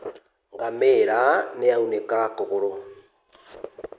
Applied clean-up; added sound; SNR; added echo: none; none; none; none.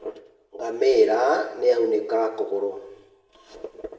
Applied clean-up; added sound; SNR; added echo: none; none; none; reverberation time 0.7 s.